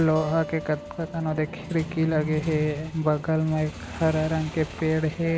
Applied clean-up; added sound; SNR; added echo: none; Motorcycle / Engine + Acoustic guitar; 14 dB; none.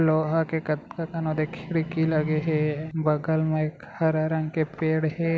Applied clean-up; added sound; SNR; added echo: none; none; none; none.